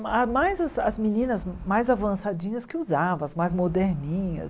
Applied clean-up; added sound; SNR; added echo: none; Wind; 15 dB; none.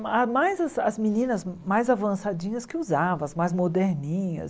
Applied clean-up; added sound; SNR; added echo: none; none; none; none.